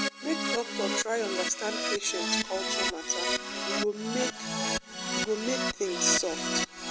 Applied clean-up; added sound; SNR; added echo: none; Keyboard (musical); -1 dB; none.